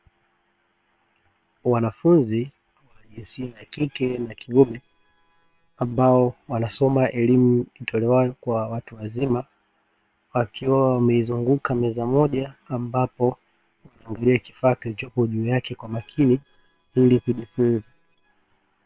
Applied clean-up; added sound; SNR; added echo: neural separator model SepFormer WHAM!.